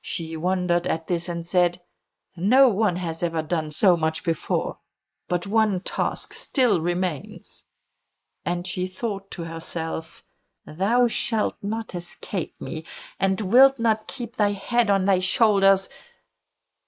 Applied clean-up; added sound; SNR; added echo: neural mask model Resemble Enhance denoiser.